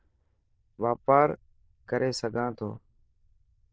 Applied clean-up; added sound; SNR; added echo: neural diffusion model UNIVERSE++.